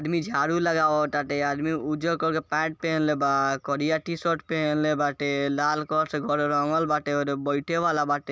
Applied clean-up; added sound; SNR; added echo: none; none; none; none.